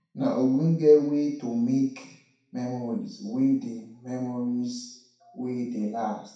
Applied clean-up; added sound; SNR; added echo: none; none; none; reverberation time 0.6 s.